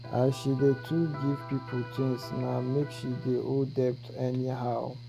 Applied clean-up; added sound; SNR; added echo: none; Mechanical fan + Electric guitar; 12 dB; none.